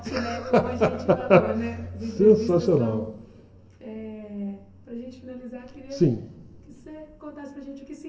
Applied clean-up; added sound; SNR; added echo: none; none; none; reverberation time 1.9 s.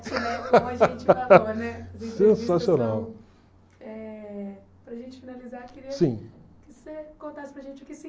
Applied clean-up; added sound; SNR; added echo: none; none; none; none.